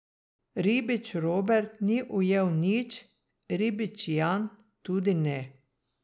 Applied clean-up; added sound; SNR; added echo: none; none; none; none.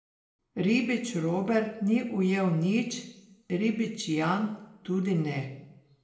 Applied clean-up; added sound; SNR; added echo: none; none; none; reverberation time 0.7 s.